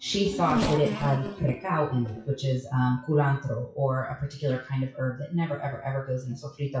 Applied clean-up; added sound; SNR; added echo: classical method WPE with log-MMSE.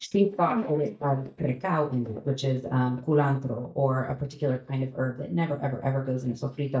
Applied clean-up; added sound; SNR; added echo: neural mask model DeepFilterNet 3.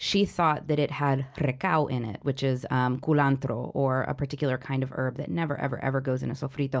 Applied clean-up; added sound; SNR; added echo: none; none; none; none.